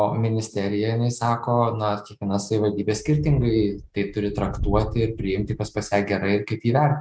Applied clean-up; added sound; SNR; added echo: neural mask model RNNoise.